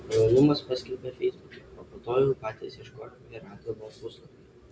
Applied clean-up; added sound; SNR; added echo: none; none; none; none.